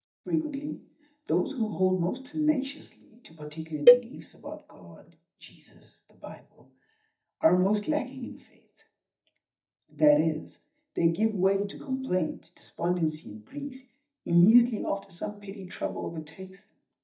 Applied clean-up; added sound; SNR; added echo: neural mask model DeepFilterNet 3.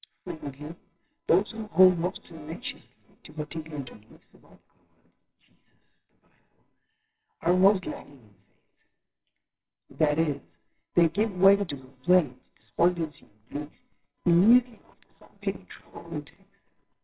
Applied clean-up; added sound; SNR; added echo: neural separator model SepFormer WHAMR!.